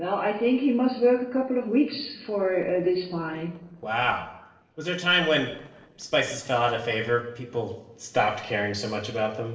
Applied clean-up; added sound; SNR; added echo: neural separator model SepFormer DNS4.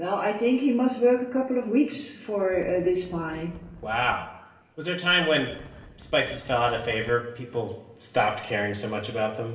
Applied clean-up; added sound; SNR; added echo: none; Wind; 20 dB; reverberation time 0.9 s.